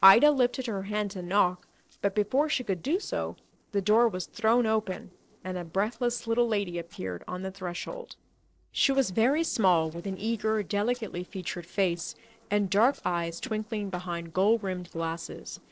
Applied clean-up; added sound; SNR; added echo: neural separator model SepFormer DNS4.